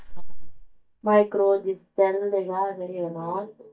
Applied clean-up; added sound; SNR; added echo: neural mask model DeepFilterNet 3.